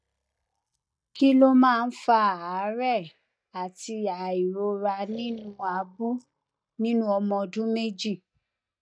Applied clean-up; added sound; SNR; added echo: neural mask model DeepFilterNet 3.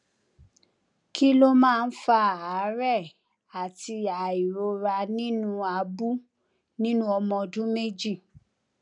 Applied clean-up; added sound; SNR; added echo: none; none; none; none.